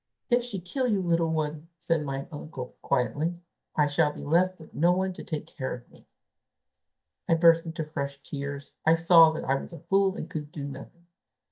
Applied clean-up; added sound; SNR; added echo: neural mask model DeepFilterNet 3.